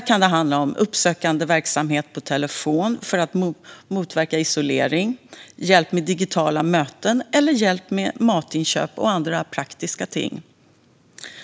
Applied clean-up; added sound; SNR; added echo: none; none; none; none.